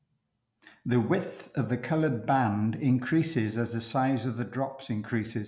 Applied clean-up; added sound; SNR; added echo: none; none; none; none.